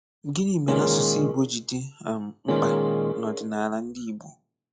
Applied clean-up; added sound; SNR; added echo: classical method log-MMSE.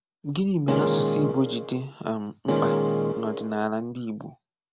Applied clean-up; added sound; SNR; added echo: none; Keyboard (musical); -3 dB; none.